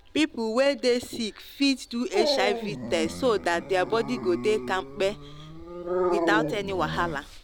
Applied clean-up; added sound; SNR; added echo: none; Dog; 5 dB; none.